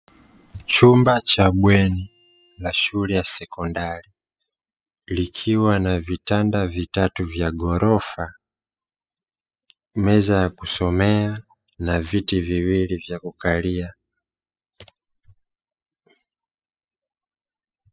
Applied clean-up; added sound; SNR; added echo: classical method spectral subtraction.